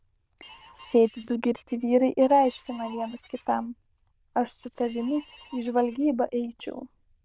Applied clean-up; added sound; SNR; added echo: neural diffusion model UNIVERSE++.